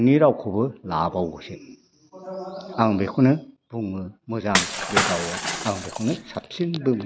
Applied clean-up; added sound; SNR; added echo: none; Shatter / Crushing; 2 dB; none.